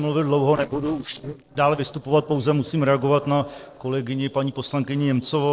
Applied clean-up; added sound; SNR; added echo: neural separator model SepFormer DNS4.